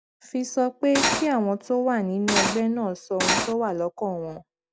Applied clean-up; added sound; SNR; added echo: none; Cutlery, silverware; -2 dB; none.